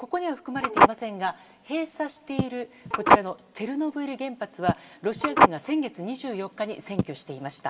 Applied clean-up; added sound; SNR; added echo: none; Telephone; -5 dB; reverberation time 0.4 s.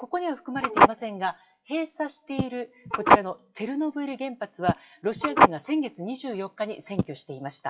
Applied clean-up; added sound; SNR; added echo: classical method WPE with log-MMSE.